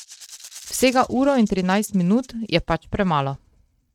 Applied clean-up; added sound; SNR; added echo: neural mask model RNNoise.